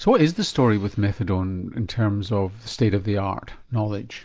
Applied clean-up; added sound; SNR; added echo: none; none; none; none.